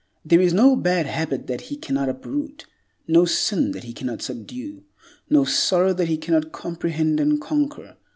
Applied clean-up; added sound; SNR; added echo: none; none; none; none.